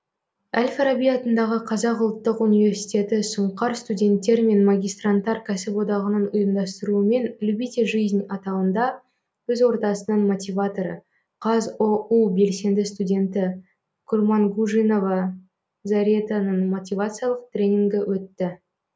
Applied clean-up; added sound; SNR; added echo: none; none; none; none.